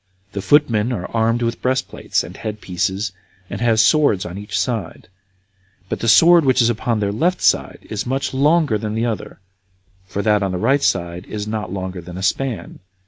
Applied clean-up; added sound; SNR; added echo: none; none; none; none.